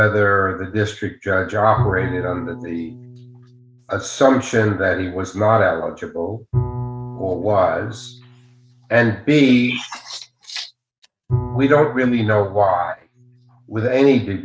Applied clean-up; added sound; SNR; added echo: neural mask model RNNoise.